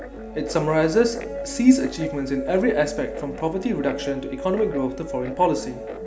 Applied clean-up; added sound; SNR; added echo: none; Guitar; 11 dB; reverberation time 2.2 s.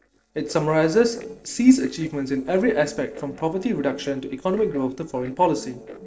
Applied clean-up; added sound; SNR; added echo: neural separator model SepFormer DNS4.